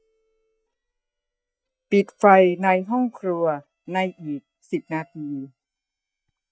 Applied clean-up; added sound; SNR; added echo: neural mask model DeepFilterNet 3.